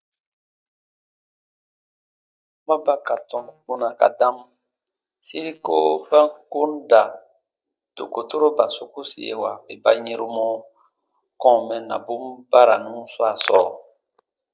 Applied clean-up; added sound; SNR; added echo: neural mask model DeepFilterNet 3.